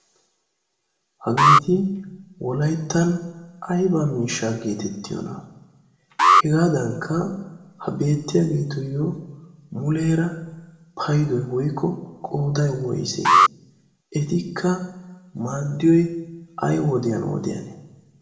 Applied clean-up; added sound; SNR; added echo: none; Alarm; -3 dB; reverberation time 0.8 s.